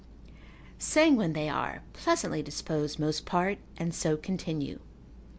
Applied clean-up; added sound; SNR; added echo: none; none; none; none.